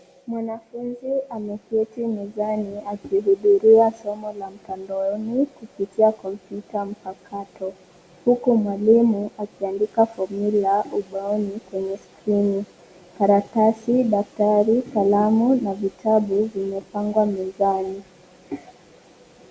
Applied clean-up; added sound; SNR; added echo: none; none; none; none.